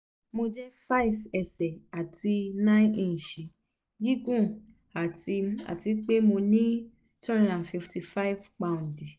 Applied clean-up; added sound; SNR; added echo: none; none; none; none.